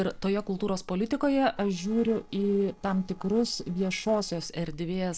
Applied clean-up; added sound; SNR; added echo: neural separator model SepFormer DNS4.